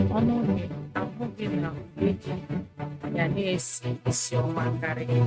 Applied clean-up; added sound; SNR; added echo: neural mask model RNNoise.